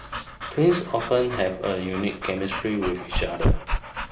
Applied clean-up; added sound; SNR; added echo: none; Dog / Breathing; 3 dB; reverberation time 0.8 s.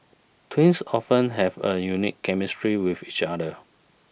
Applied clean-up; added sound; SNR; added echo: none; none; none; none.